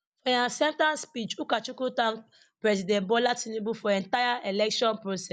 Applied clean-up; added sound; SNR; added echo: none; none; none; none.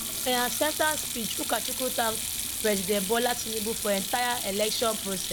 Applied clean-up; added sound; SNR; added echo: none; Sink (filling or washing); 3 dB; none.